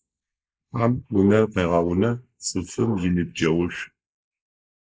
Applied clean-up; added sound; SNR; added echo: neural mask model Resemble Enhance denoiser.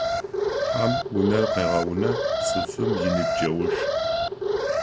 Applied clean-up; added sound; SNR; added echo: none; Alarm; -3 dB; none.